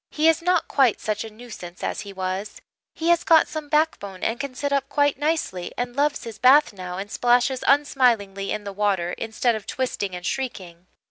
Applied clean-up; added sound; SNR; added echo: none; none; none; none.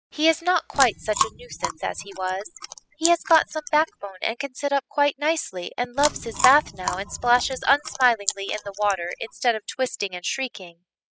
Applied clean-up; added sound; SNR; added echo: classical method spectral subtraction.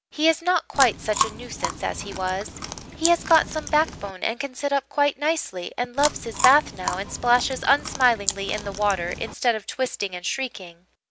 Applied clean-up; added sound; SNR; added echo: none; Chewing, mastication; 7 dB; none.